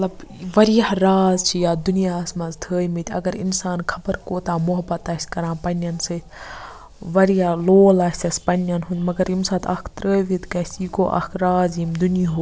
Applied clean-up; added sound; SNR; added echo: none; none; none; none.